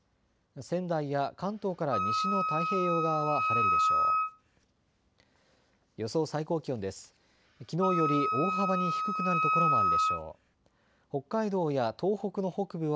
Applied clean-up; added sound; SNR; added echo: none; Wind instrument, woodwind instrument; -4 dB; none.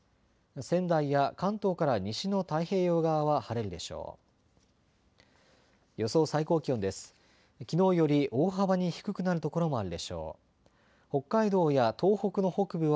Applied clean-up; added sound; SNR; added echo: none; none; none; none.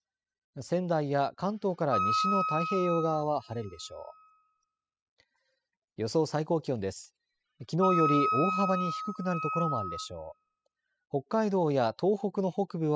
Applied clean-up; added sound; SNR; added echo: classical method spectral subtraction.